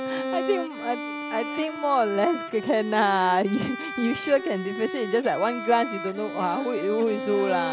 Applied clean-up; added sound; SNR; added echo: none; Bowed string instrument; 8 dB; none.